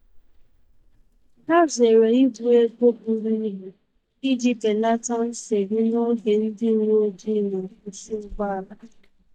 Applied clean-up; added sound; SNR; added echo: neural mask model DeepFilterNet 3.